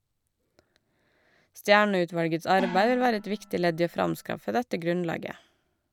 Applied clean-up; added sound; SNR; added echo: none; Gong; 12 dB; none.